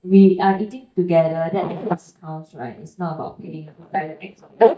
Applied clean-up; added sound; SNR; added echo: neural mask model DeepFilterNet 3.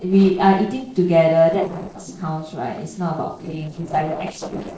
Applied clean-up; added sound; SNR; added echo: neural separator model SepFormer DNS4.